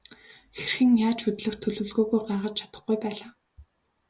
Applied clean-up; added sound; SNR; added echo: none; none; none; none.